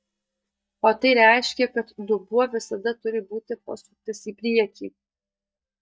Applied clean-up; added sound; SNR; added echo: neural mask model DeepFilterNet 3.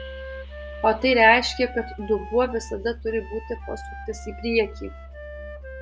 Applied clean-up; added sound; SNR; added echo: none; Wind instrument, woodwind instrument + Musical instrument; 12 dB; none.